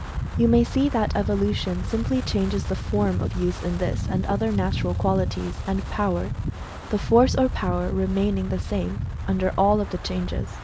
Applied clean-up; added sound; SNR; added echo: none; Wind; 4 dB; none.